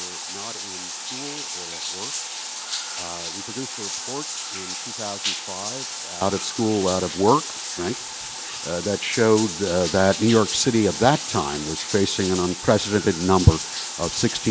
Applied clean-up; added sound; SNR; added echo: none; Bathtub (filling or washing); 7 dB; none.